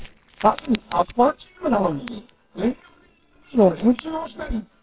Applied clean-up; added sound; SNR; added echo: neural separator model SepFormer WHAMR!.